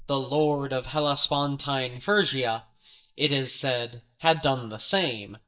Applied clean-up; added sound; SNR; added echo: neural mask model DeepFilterNet 3.